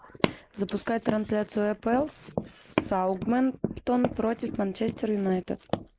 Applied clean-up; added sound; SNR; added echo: neural mask model Resemble Enhance denoiser.